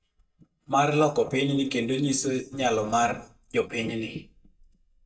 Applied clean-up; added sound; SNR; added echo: neural mask model DeepFilterNet 3.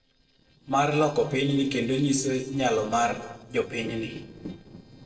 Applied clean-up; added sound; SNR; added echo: neural separator model SepFormer DNS4.